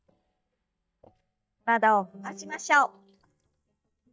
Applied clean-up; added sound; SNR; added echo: neural mask model DeepFilterNet 3.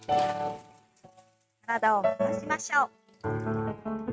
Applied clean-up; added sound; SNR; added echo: neural mask model RNNoise.